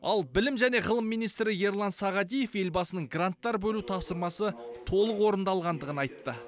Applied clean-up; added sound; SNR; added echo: none; none; none; none.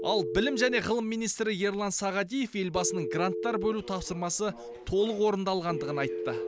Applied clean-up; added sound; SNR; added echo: none; Telephone; 7 dB; none.